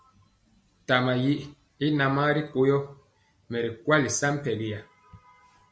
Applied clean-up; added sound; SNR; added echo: none; none; none; none.